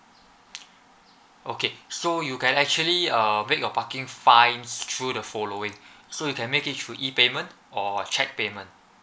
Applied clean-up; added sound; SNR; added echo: none; none; none; none.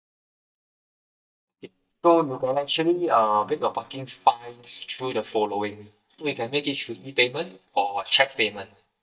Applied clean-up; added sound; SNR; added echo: neural mask model DeepFilterNet 3.